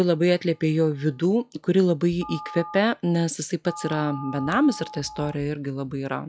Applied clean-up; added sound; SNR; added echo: classical method log-MMSE.